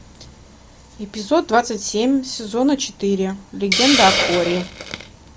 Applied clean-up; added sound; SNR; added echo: none; Hiss; 5 dB; none.